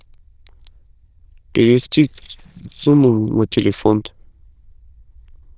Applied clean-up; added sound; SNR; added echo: neural diffusion model UNIVERSE++.